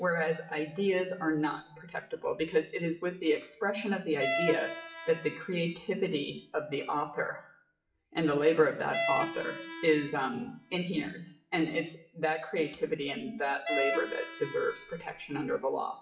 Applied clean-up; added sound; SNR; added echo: classical method WPE with log-MMSE.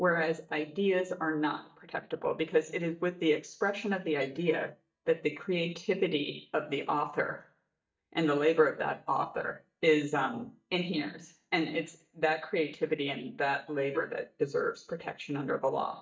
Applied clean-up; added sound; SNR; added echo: neural mask model DeepFilterNet 3.